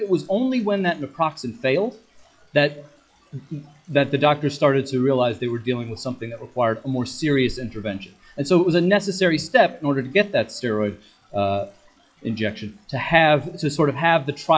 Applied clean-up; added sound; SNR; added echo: classical method log-MMSE.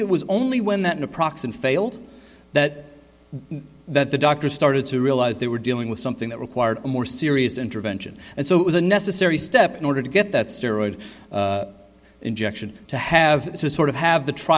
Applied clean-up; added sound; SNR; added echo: none; none; none; none.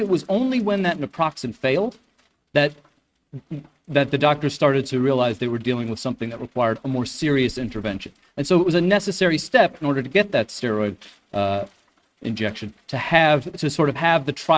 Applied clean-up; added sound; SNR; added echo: neural mask model RNNoise.